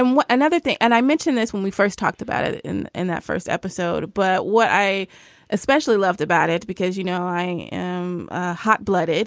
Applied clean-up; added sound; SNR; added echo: none; none; none; none.